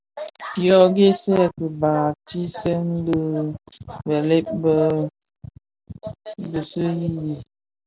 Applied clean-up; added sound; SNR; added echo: none; Tambourine; 9 dB; none.